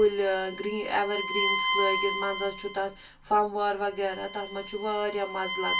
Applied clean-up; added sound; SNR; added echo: none; Bowed string instrument; 4 dB; reverberation time 0.2 s.